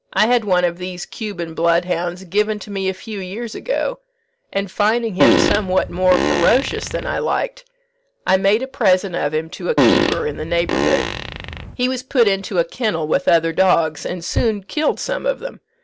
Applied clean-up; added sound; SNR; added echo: none; Fart; 0 dB; none.